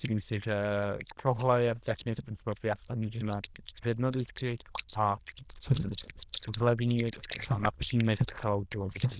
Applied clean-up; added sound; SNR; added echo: neural diffusion model UNIVERSE++.